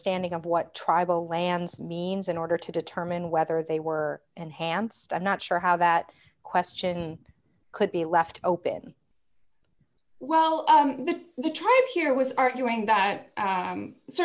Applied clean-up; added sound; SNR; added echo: none; none; none; none.